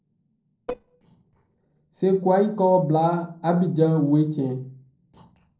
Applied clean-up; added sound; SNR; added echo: neural separator model SepFormer DNS4.